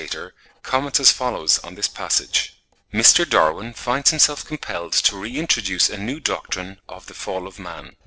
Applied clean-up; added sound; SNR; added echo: neural separator model SepFormer DNS4.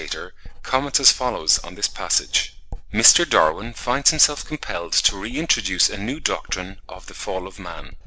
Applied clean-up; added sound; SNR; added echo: none; Writing; 13 dB; none.